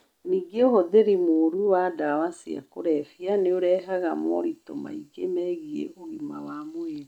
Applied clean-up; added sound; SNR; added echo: none; none; none; none.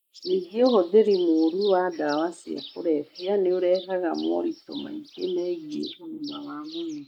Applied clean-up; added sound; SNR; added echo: neural mask model Resemble Enhance denoiser.